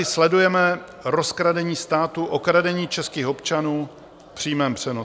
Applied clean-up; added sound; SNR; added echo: none; none; none; none.